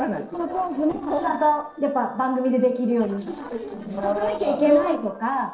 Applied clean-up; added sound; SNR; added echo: neural separator model SepFormer DNS4.